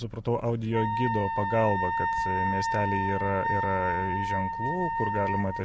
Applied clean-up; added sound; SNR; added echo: none; Wind instrument, woodwind instrument; 0 dB; none.